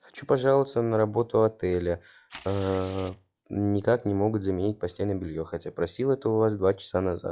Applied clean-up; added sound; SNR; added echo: classical method log-MMSE.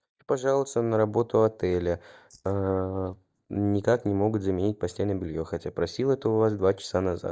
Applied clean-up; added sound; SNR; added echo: neural mask model DeepFilterNet 3.